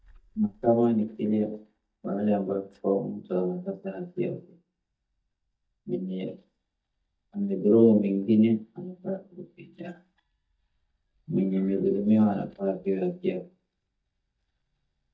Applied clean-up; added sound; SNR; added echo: neural mask model DeepFilterNet 3.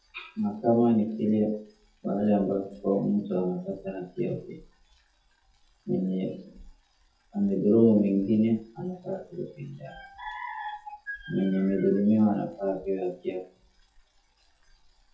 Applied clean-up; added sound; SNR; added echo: classical method WPE with log-MMSE.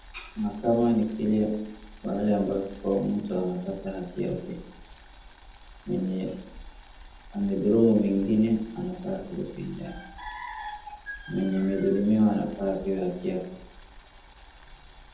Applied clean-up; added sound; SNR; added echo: none; Boiling; 19 dB; reverberation time 0.8 s.